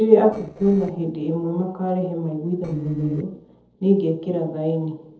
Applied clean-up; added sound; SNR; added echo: neural separator model SepFormer DNS4.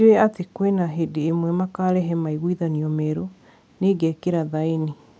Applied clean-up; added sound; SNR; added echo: none; none; none; none.